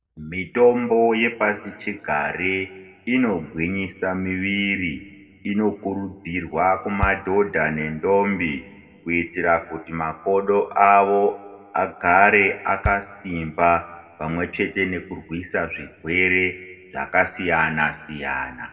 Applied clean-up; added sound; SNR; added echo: none; Bass drum; 13 dB; reverberation time 1.8 s.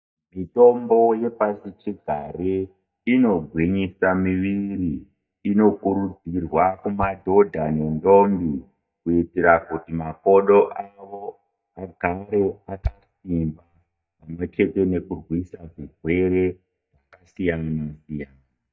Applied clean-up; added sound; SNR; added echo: neural mask model DeepFilterNet 3.